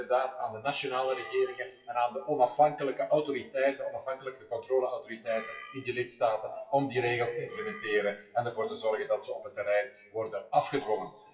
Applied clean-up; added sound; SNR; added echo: classical method WPE with log-MMSE.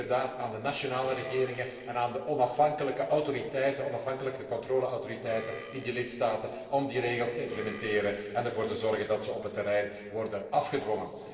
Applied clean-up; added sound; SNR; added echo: neural separator model SepFormer DNS4.